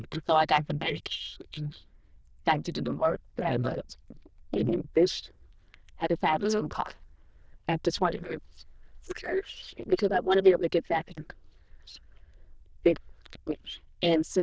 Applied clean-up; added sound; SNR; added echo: neural diffusion model UNIVERSE++.